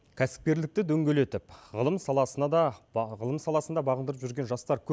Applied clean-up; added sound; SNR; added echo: none; none; none; none.